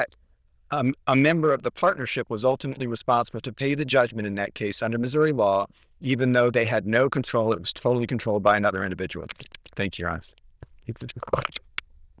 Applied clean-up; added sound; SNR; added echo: neural diffusion model UNIVERSE++.